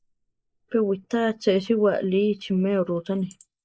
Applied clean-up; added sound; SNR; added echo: neural mask model Resemble Enhance denoiser.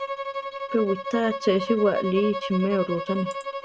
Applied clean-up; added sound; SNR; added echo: none; Bowed string instrument; 6 dB; none.